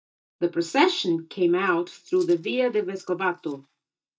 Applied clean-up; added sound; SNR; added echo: neural mask model DeepFilterNet 3.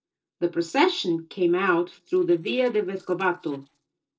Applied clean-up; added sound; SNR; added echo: neural separator model SepFormer DNS4.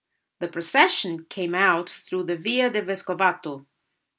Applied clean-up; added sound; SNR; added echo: none; none; none; none.